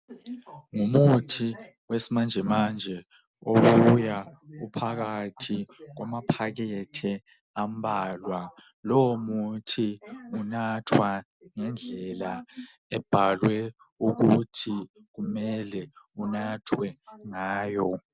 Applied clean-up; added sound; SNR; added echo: none; none; none; none.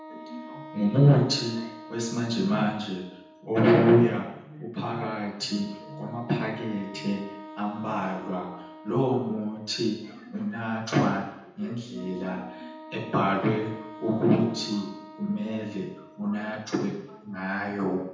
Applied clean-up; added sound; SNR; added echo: none; Wind instrument, woodwind instrument; 18 dB; reverberation time 0.9 s.